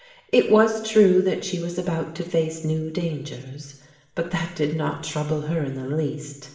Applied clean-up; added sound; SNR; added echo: none; none; none; reverberation time 0.8 s.